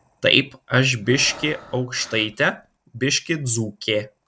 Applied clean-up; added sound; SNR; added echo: none; Breathing; 19 dB; none.